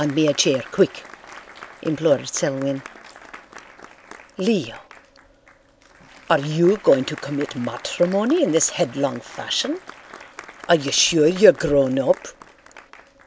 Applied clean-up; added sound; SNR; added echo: none; Applause; 19 dB; none.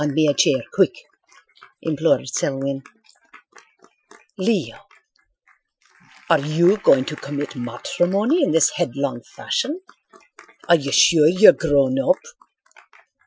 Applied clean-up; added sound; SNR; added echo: classical method Wiener filter.